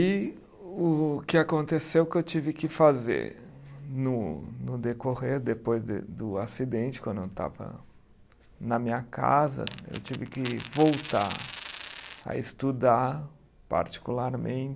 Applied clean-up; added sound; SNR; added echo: none; Coin (dropping); 4 dB; none.